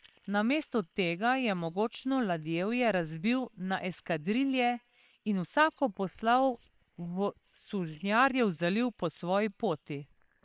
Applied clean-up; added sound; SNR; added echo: neural separator model SepFormer WHAM!.